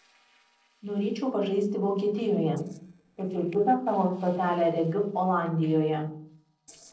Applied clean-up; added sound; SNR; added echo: neural separator model SepFormer DNS4.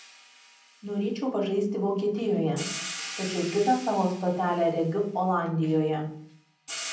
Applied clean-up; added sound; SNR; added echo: none; Hi-hat; 14 dB; reverberation time 0.6 s.